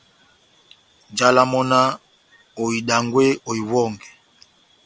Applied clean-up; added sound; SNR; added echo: none; none; none; none.